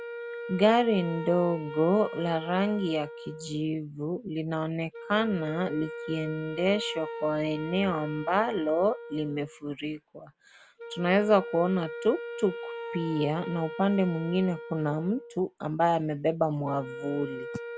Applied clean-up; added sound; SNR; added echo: none; Wind instrument, woodwind instrument; 11 dB; none.